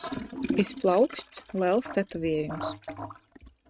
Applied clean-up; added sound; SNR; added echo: neural mask model RNNoise.